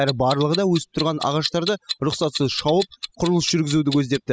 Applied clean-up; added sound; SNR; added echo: classical method spectral subtraction.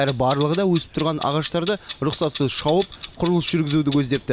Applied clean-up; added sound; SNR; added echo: none; Clock; 11 dB; none.